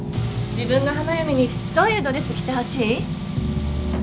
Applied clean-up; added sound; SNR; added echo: none; Engine / Car; 17 dB; none.